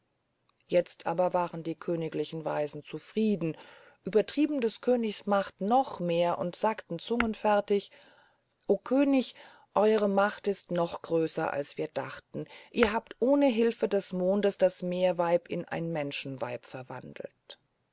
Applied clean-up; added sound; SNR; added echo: none; Tap / Hammer; 15 dB; none.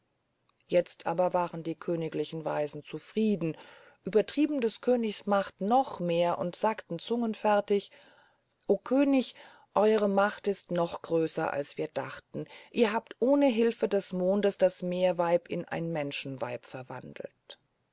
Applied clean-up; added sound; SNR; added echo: none; none; none; none.